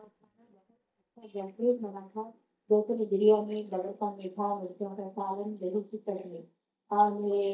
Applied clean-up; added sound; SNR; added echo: neural mask model DeepFilterNet 3.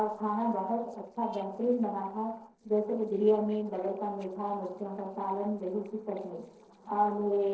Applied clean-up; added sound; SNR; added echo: neural separator model SepFormer DNS4.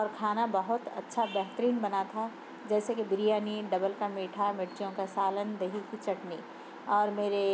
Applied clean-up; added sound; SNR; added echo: none; none; none; none.